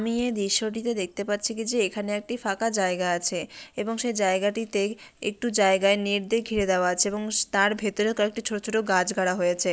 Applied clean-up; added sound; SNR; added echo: none; none; none; none.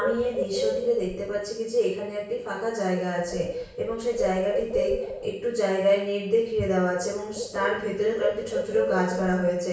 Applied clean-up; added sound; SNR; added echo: none; Bird; 7 dB; reverberation time 0.6 s.